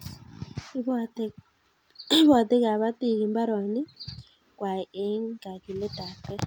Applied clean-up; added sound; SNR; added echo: none; none; none; none.